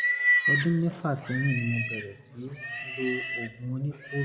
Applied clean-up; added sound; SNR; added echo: none; Livestock, farm animals, working animals; 0 dB; reverberation time 1.3 s.